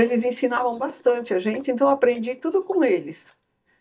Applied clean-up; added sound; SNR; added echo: neural mask model DeepFilterNet 3.